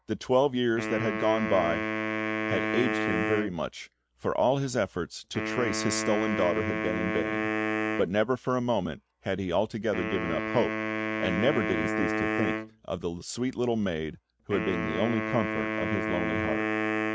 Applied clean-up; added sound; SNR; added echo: neural mask model RNNoise.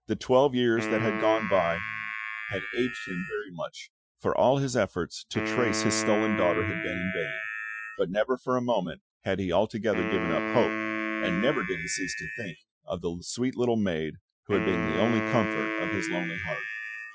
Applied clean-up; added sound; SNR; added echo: classical method Wiener filter.